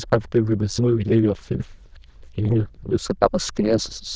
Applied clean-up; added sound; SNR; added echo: neural diffusion model UNIVERSE++.